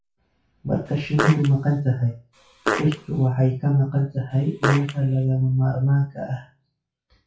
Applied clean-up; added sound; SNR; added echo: classical method WPE with log-MMSE.